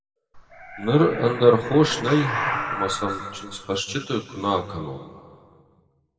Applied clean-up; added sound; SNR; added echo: none; Animal; 7 dB; reverberation time 2.0 s.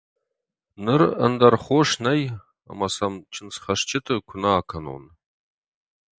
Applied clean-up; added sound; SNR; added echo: none; none; none; none.